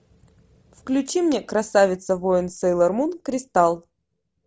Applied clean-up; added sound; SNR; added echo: none; none; none; none.